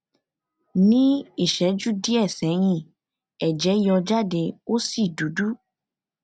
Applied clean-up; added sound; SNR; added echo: none; none; none; none.